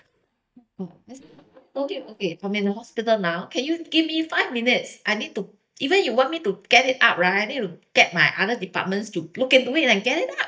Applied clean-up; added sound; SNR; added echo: neural mask model DeepFilterNet 3.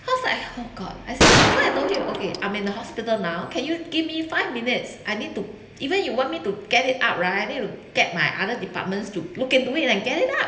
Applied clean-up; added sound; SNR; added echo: none; Gunshot, gunfire; -4 dB; reverberation time 1.4 s.